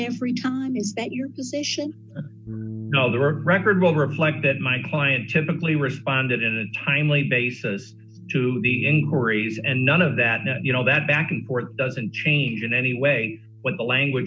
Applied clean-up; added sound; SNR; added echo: none; Bass guitar; 15 dB; none.